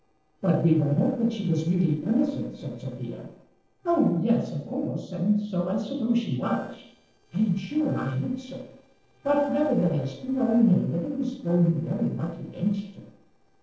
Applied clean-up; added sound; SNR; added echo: neural separator model SepFormer DNS4.